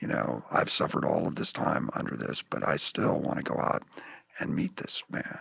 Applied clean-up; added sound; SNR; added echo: none; none; none; none.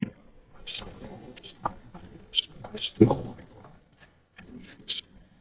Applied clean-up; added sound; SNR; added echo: neural mask model DeepFilterNet 3.